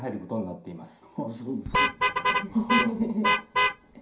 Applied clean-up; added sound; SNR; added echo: none; Vehicle horn, car horn, honking; -3 dB; reverberation time 0.5 s.